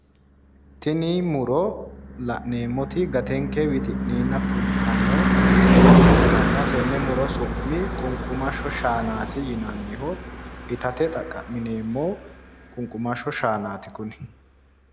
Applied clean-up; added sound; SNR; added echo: none; Car passing by / Engine / Truck; -4 dB; none.